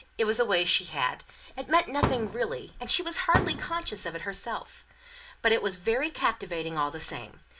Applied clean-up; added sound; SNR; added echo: none; Fireworks; 3 dB; reverberation time 0.2 s.